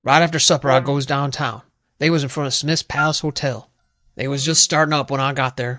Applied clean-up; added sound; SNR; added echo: neural mask model DeepFilterNet 3.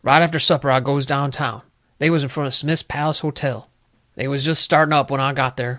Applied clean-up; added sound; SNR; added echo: none; none; none; none.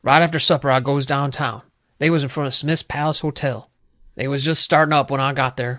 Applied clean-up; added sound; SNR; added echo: neural mask model Resemble Enhance denoiser.